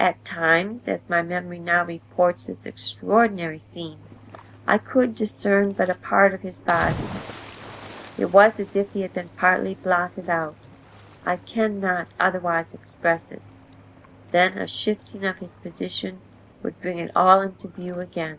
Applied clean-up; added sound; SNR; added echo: none; Cricket / Waves, surf; 19 dB; none.